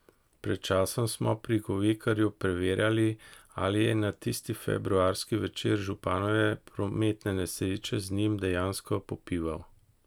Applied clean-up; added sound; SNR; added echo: none; none; none; none.